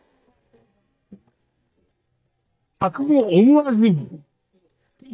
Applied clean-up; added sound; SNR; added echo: neural mask model DeepFilterNet 3.